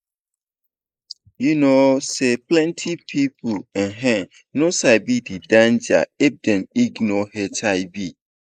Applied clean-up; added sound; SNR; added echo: neural mask model Resemble Enhance denoiser.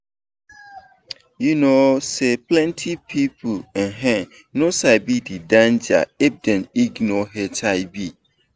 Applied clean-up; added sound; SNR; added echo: none; none; none; none.